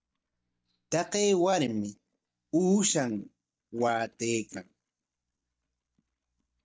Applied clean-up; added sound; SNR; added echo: neural mask model DeepFilterNet 3.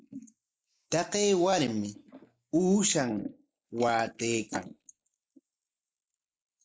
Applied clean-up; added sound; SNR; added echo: neural mask model Resemble Enhance denoiser.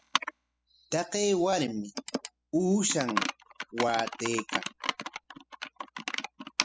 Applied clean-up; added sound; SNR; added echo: classical method spectral subtraction.